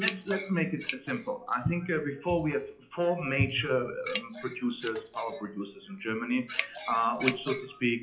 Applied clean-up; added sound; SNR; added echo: classical method WPE with log-MMSE.